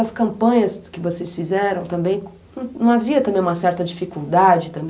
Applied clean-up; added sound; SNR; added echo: none; none; none; none.